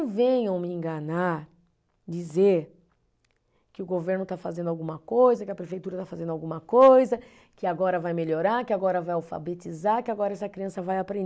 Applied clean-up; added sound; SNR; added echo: none; none; none; none.